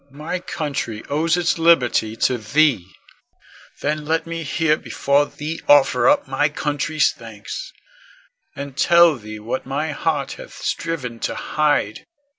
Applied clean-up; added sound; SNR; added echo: none; none; none; none.